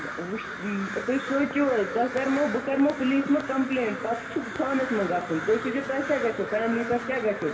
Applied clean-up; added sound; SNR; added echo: none; Crow; 10 dB; reverberation time 2.0 s.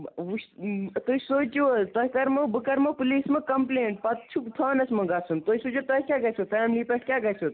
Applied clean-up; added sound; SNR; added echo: none; none; none; none.